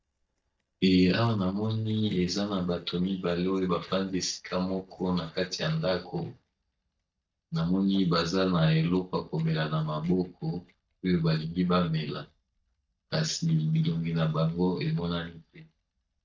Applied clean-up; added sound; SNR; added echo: neural mask model DeepFilterNet 3.